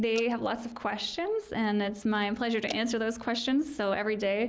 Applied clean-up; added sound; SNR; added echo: neural mask model Resemble Enhance denoiser.